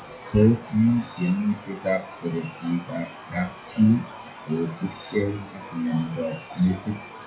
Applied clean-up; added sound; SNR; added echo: classical method WPE with log-MMSE.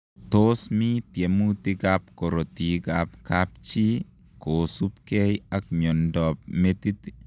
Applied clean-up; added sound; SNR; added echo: none; none; none; none.